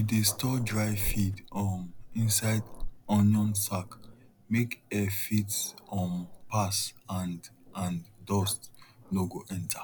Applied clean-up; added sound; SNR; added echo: none; Growling; 13 dB; none.